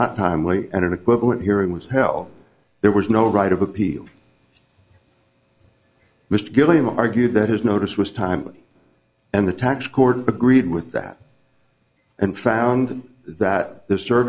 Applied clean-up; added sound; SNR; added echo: none; none; none; none.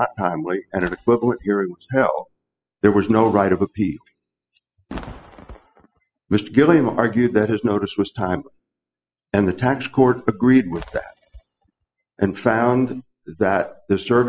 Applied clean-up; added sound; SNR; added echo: classical method spectral subtraction.